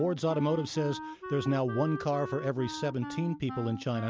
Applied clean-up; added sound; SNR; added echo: none; Wind instrument, woodwind instrument; 11 dB; none.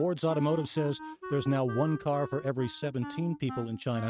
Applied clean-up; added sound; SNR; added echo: neural mask model RNNoise.